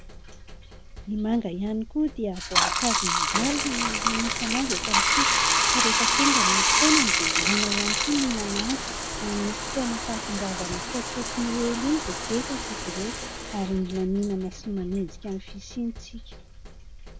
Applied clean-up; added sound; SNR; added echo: none; Bathtub (filling or washing); -3 dB; none.